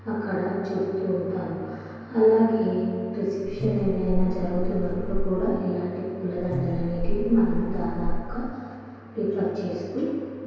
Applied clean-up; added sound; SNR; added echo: none; Buzz; 1 dB; reverberation time 2.2 s.